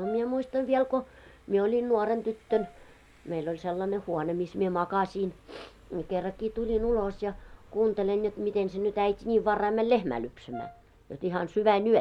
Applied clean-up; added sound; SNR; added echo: none; Brass instrument + Car passing by; 19 dB; none.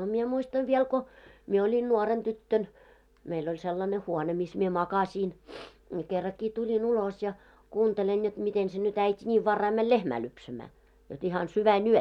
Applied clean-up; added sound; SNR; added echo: none; none; none; none.